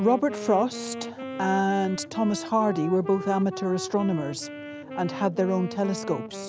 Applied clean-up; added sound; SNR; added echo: none; Wind instrument, woodwind instrument; 10 dB; none.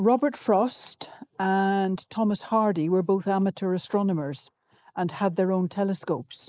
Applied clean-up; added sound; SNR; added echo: neural mask model Resemble Enhance denoiser.